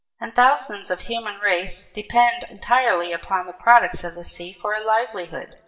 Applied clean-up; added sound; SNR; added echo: none; none; none; reverberation time 1.4 s.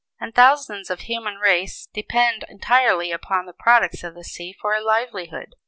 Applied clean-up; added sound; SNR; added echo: none; none; none; none.